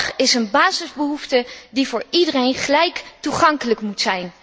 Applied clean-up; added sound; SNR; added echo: none; none; none; none.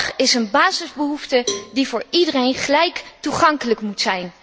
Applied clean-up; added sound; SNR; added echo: none; Cowbell; 14 dB; none.